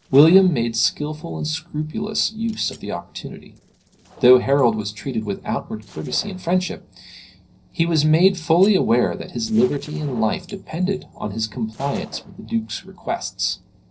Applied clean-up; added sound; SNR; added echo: neural separator model SepFormer DNS4.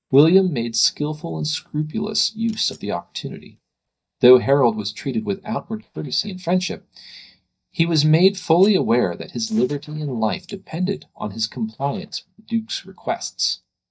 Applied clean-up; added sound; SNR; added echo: neural mask model DeepFilterNet 3.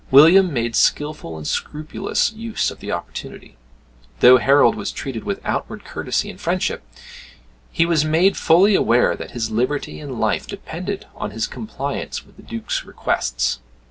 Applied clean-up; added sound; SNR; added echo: none; none; none; none.